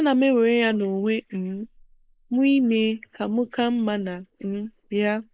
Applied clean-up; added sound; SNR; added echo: neural mask model Resemble Enhance denoiser.